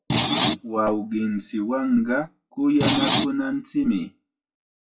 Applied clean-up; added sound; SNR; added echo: classical method WPE with log-MMSE.